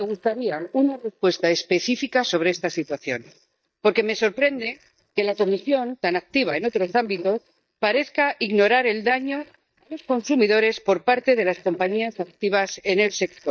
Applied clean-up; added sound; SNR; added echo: neural mask model DeepFilterNet 3.